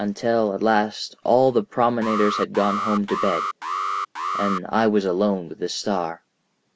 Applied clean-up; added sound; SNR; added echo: none; Alarm; 5 dB; none.